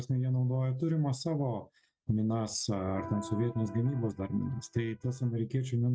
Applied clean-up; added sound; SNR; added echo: neural mask model RNNoise.